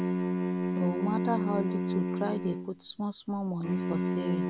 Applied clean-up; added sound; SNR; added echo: none; Bowed string instrument; -3 dB; none.